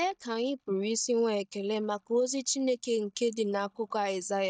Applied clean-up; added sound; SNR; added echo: neural mask model DeepFilterNet 3.